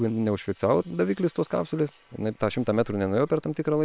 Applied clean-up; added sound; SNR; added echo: neural separator model SepFormer WHAM!.